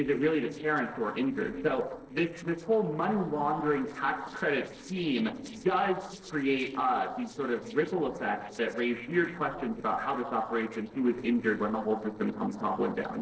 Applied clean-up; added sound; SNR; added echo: neural separator model SepFormer DNS4.